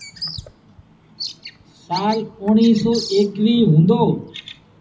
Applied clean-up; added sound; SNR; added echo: none; Bird vocalization, bird call, bird song; 16 dB; reverberation time 0.4 s.